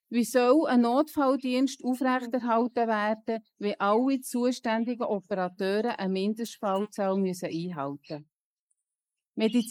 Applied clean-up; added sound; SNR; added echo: neural mask model Resemble Enhance denoiser.